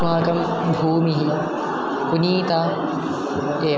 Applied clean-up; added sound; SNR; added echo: none; Fireworks; 14 dB; none.